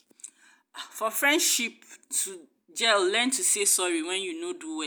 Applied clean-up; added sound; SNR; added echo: none; none; none; none.